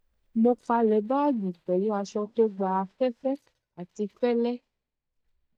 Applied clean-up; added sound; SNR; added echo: neural mask model DeepFilterNet 3.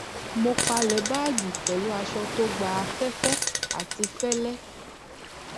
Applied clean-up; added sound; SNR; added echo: none; Fart + Ocean; 2 dB; none.